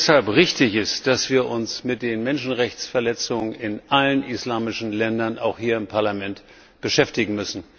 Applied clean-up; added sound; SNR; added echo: none; none; none; none.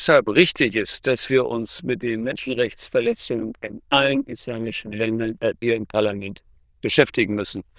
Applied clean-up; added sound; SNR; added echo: neural diffusion model UNIVERSE++.